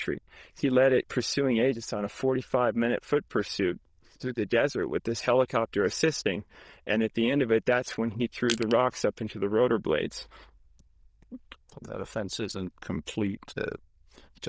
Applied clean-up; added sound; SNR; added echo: neural diffusion model UNIVERSE++.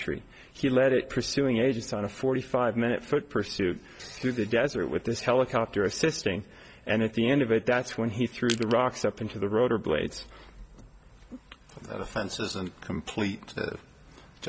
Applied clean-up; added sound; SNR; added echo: none; Crushing; 9 dB; none.